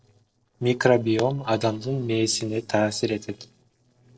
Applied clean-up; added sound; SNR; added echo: neural separator model SepFormer DNS4.